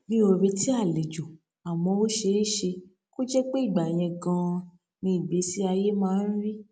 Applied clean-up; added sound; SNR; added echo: none; none; none; none.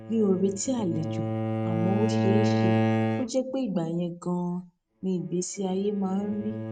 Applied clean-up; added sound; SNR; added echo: neural mask model RNNoise.